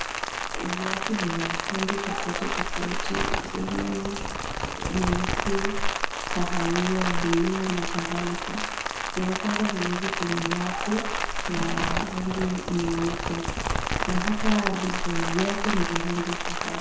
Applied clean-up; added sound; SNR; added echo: none; Rain; -1 dB; reverberation time 0.7 s.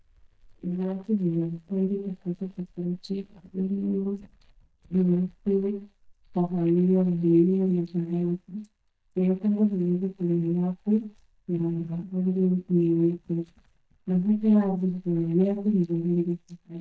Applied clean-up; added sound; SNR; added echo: neural mask model DeepFilterNet 3.